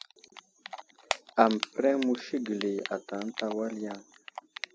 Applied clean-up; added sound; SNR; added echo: none; Typing; 11 dB; none.